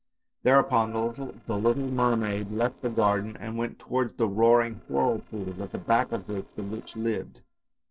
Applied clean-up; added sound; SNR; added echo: neural separator model SepFormer DNS4.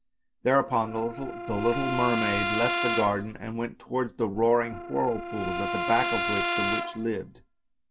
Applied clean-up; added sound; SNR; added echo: none; Brass instrument; 3 dB; none.